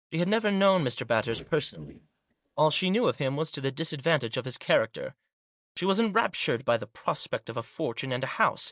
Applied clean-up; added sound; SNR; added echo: neural mask model DeepFilterNet 3.